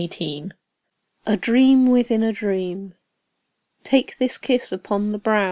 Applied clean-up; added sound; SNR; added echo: none; none; none; none.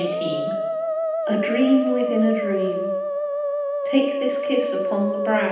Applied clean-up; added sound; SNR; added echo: none; Musical instrument; 1 dB; reverberation time 0.9 s.